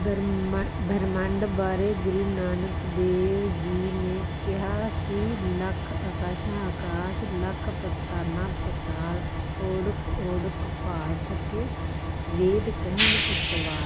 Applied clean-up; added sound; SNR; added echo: none; Train; -1 dB; none.